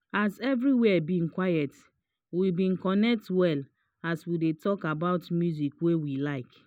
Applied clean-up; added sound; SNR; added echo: none; none; none; none.